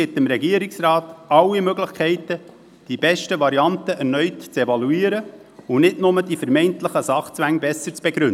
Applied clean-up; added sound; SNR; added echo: none; none; none; none.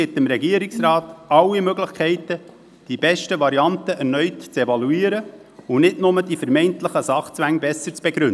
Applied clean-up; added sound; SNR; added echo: none; Brass instrument; 12 dB; none.